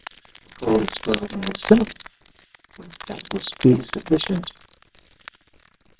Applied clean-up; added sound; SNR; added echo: neural separator model SepFormer WHAMR!.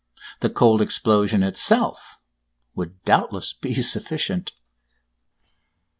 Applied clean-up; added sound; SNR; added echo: none; none; none; none.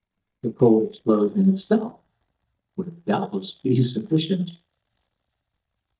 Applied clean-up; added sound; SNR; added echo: neural mask model DeepFilterNet 3.